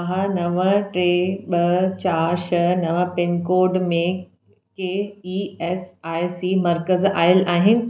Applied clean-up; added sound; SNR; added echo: none; none; none; none.